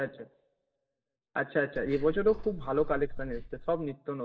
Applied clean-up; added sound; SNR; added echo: neural mask model DeepFilterNet 3.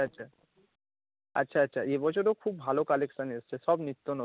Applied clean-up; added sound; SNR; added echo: none; none; none; none.